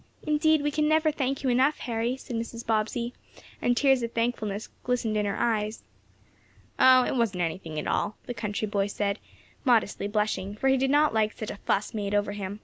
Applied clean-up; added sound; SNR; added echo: none; none; none; none.